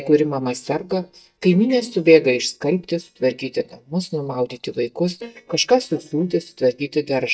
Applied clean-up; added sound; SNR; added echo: neural mask model DeepFilterNet 3.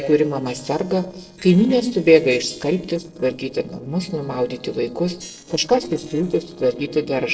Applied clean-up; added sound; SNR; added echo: neural separator model SepFormer DNS4.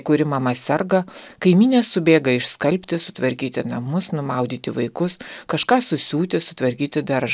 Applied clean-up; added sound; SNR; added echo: none; none; none; none.